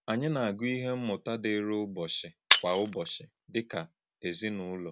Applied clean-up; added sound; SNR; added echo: none; Shatter; -1 dB; none.